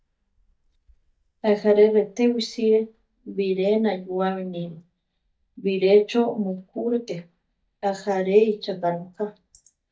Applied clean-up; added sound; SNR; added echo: neural mask model DeepFilterNet 3.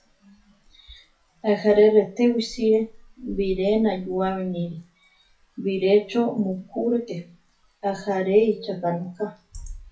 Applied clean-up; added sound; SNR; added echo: classical method WPE with log-MMSE.